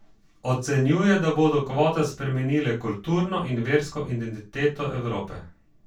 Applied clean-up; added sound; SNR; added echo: none; none; none; reverberation time 0.2 s.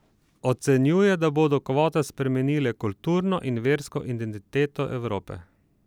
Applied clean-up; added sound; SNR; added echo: none; none; none; none.